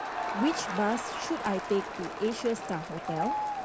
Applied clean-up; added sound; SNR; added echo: none; Crowd; 3 dB; none.